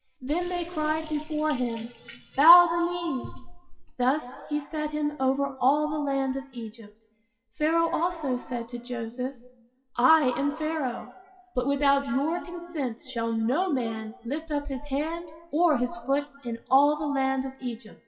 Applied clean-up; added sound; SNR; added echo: classical method WPE with log-MMSE.